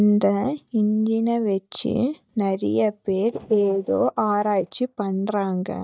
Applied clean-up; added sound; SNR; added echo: neural mask model DeepFilterNet 3.